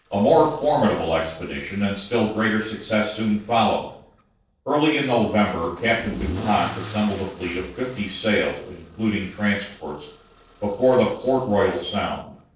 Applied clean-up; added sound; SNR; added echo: neural separator model SepFormer DNS4.